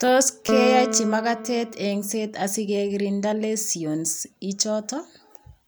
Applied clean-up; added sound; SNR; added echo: none; Piano; 6 dB; none.